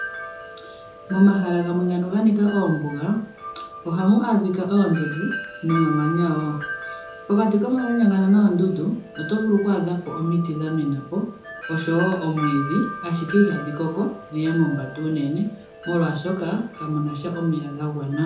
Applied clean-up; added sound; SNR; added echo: none; Wind chime; 13 dB; reverberation time 0.5 s.